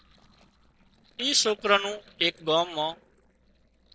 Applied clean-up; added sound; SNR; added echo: neural separator model SepFormer DNS4.